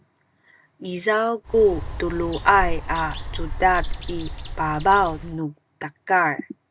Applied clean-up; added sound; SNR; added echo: none; Bird; 5 dB; none.